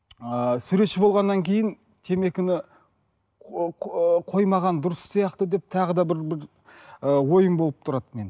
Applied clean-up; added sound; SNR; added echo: none; none; none; none.